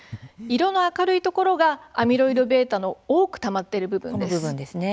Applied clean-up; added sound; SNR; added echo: none; Breathing; 16 dB; none.